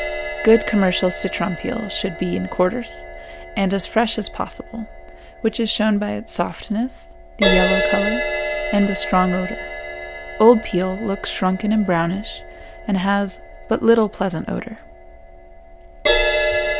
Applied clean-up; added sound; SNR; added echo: none; Crash cymbal; 5 dB; none.